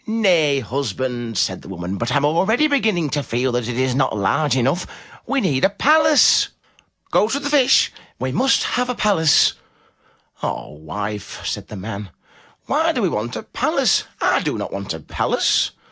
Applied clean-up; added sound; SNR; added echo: none; none; none; none.